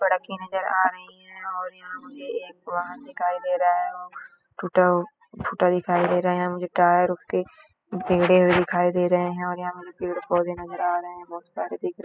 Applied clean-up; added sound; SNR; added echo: classical method spectral subtraction.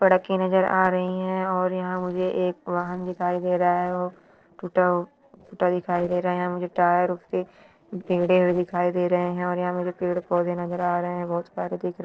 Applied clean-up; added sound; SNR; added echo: neural separator model SepFormer DNS4.